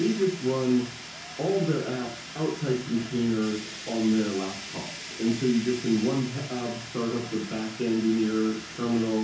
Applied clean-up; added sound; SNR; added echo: none; Fire; 13 dB; reverberation time 0.6 s.